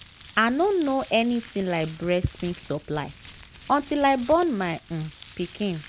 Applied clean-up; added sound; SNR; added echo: none; Crumpling, crinkling; 18 dB; none.